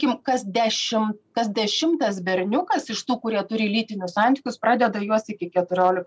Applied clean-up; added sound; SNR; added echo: none; none; none; none.